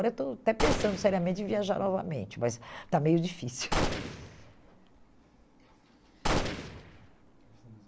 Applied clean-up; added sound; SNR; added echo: none; Gunshot, gunfire; 2 dB; none.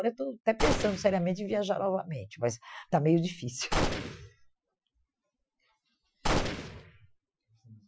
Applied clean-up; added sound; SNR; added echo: classical method Wiener filter.